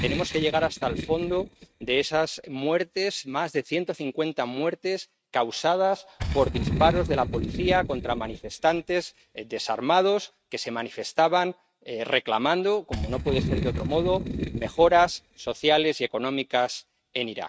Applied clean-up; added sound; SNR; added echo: neural mask model RNNoise.